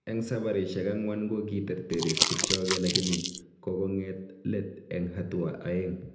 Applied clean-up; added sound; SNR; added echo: none; Crumpling, crinkling; -2 dB; reverberation time 0.8 s.